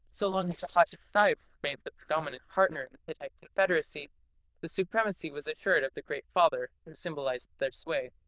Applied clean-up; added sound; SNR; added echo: neural diffusion model UNIVERSE++.